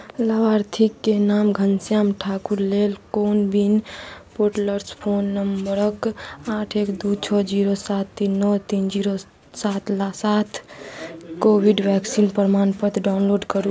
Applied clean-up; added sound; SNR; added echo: none; none; none; none.